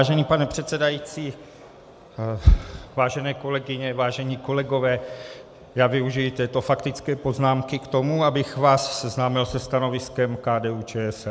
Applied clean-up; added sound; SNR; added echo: none; none; none; none.